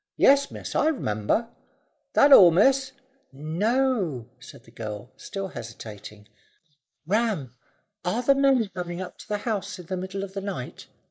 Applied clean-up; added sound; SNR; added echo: neural mask model Resemble Enhance denoiser.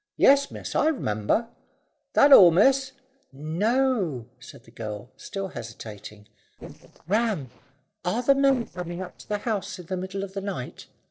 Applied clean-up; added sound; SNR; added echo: neural separator model SepFormer DNS4.